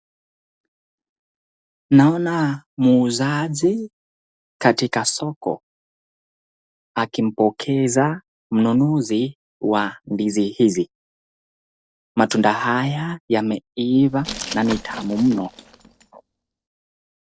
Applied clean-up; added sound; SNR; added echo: neural separator model SepFormer DNS4.